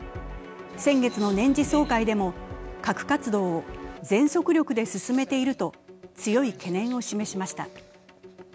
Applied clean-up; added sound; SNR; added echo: none; none; none; none.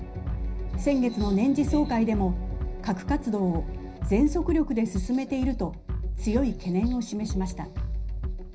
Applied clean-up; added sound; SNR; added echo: none; Bass drum; 5 dB; reverberation time 0.5 s.